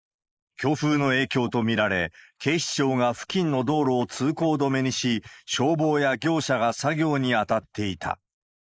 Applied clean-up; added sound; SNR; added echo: neural mask model Resemble Enhance denoiser.